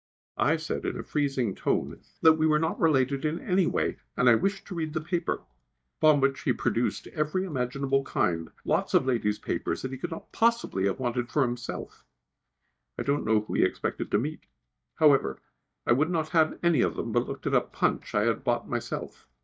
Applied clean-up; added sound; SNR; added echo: neural mask model DeepFilterNet 3.